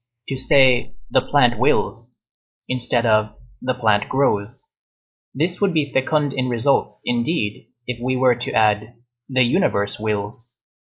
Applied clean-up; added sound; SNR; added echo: neural mask model Resemble Enhance denoiser.